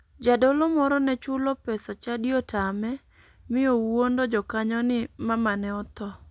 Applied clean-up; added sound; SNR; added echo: none; none; none; none.